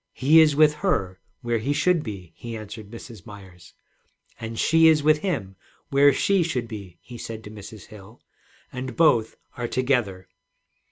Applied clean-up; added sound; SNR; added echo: none; none; none; none.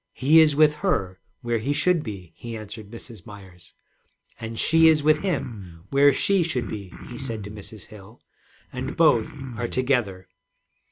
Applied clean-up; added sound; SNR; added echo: none; Cough; 10 dB; none.